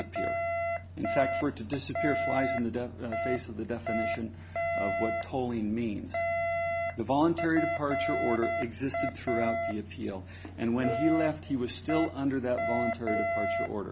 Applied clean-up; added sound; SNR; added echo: none; Alarm; 1 dB; none.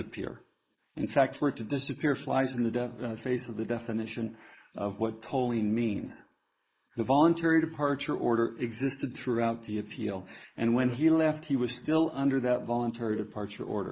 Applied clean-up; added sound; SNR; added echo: neural mask model Resemble Enhance denoiser.